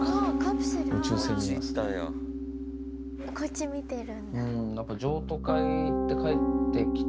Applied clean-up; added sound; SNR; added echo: none; Piano; -3 dB; none.